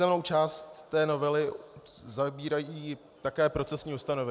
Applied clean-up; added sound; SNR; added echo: none; none; none; none.